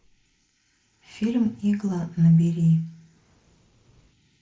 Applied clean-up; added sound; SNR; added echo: neural mask model Resemble Enhance denoiser.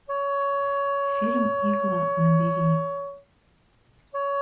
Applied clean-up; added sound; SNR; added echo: none; Wind instrument, woodwind instrument; -2 dB; none.